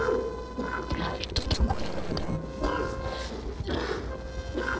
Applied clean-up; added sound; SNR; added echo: neural separator model SepFormer DNS4.